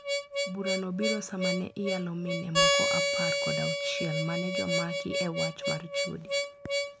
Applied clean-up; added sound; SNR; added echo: none; Harmonica; -4 dB; none.